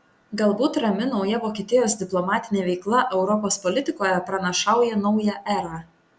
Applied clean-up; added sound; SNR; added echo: none; none; none; none.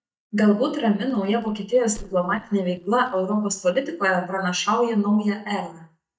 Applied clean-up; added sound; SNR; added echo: neural mask model DeepFilterNet 3.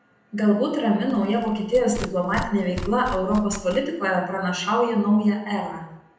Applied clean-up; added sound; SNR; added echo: none; Tearing; 13 dB; reverberation time 0.8 s.